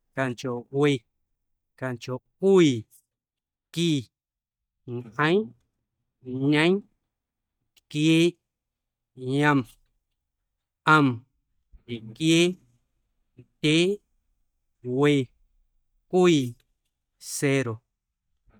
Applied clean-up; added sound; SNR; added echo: neural mask model DeepFilterNet 3.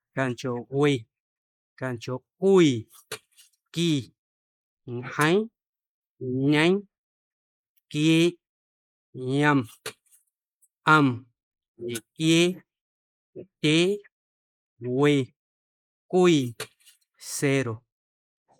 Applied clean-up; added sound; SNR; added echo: neural mask model Resemble Enhance denoiser.